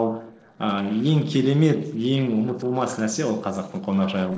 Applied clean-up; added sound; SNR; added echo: neural separator model SepFormer DNS4.